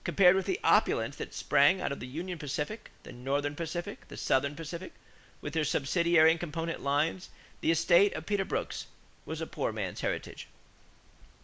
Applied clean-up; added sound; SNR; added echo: none; none; none; none.